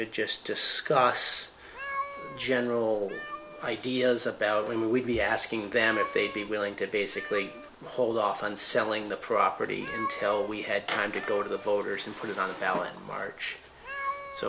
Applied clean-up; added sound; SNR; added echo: none; Meow; 13 dB; none.